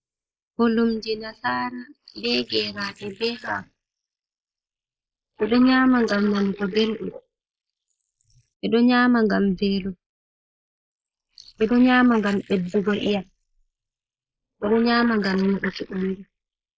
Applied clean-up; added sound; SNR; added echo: neural mask model Resemble Enhance denoiser.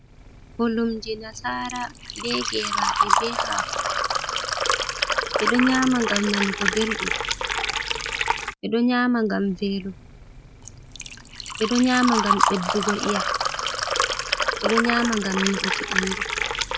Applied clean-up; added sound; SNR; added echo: none; Liquid; 0 dB; none.